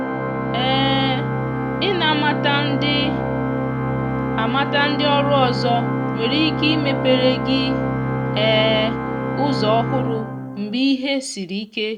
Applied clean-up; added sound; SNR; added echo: none; Organ; 1 dB; none.